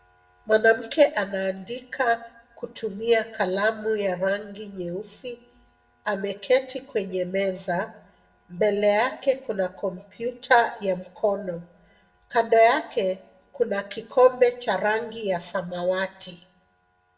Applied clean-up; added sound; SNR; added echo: none; Bicycle bell; 8 dB; reverberation time 0.6 s.